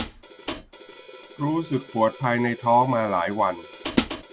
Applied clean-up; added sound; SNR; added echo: none; Hi-hat; 7 dB; none.